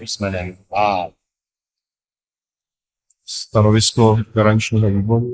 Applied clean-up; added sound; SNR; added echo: neural mask model Resemble Enhance denoiser.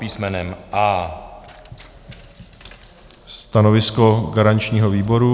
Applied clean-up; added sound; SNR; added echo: none; none; none; none.